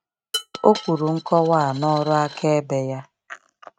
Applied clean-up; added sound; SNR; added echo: neural mask model RNNoise.